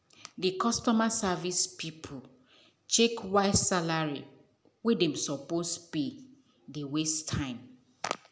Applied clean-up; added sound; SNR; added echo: none; none; none; none.